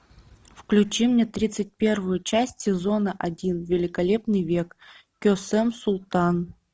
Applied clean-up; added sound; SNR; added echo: none; none; none; none.